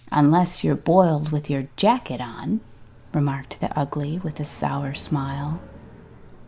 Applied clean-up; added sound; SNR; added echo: none; none; none; none.